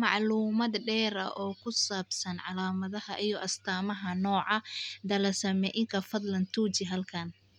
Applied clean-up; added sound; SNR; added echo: none; none; none; none.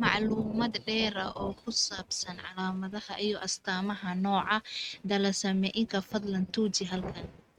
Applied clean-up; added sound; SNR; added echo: neural mask model RNNoise.